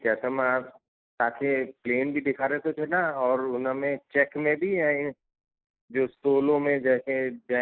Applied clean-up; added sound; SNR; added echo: neural mask model Resemble Enhance denoiser.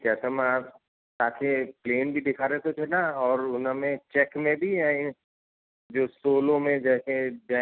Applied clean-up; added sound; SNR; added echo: none; none; none; none.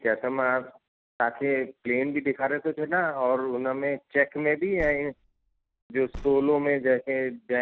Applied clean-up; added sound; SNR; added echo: none; Car; 18 dB; none.